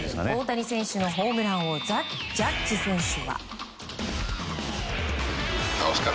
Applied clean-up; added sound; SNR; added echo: none; none; none; none.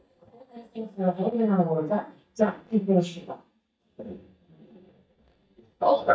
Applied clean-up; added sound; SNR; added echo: neural mask model DeepFilterNet 3.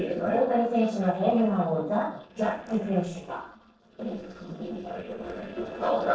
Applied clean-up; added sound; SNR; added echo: neural separator model SepFormer DNS4.